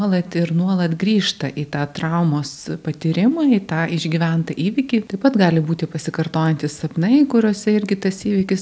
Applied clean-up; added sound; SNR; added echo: none; none; none; none.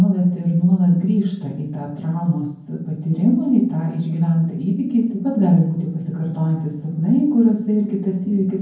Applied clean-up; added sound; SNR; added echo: none; none; none; reverberation time 0.9 s.